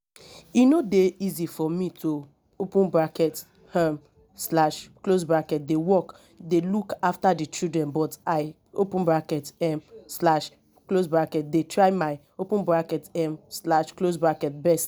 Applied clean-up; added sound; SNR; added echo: none; none; none; none.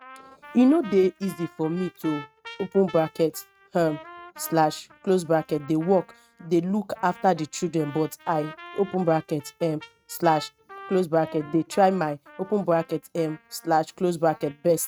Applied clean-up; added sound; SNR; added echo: neural mask model RNNoise.